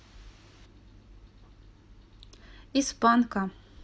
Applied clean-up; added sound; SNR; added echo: none; none; none; none.